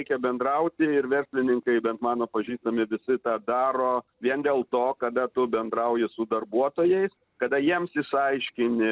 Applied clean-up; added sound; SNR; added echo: none; none; none; none.